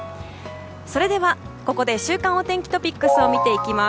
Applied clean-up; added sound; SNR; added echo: none; none; none; none.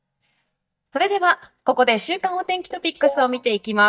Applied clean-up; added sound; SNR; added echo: neural mask model DeepFilterNet 3.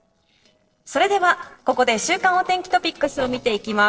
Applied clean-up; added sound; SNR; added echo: neural separator model SepFormer DNS4.